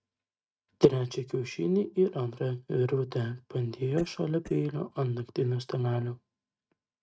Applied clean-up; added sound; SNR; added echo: neural mask model RNNoise.